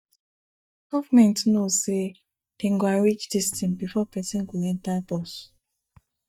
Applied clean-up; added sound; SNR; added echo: neural mask model DeepFilterNet 3.